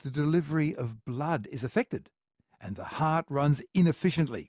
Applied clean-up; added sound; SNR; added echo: none; none; none; none.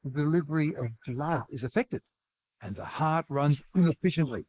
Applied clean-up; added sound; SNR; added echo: neural mask model Resemble Enhance denoiser.